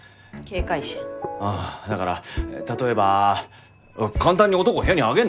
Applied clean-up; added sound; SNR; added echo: none; none; none; none.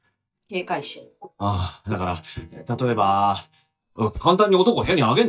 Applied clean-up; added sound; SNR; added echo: neural mask model DeepFilterNet 3.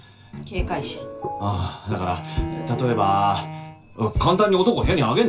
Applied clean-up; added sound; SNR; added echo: none; Bowed string instrument; 16 dB; reverberation time 0.2 s.